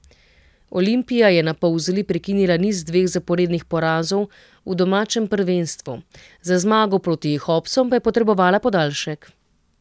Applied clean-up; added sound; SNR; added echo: none; none; none; none.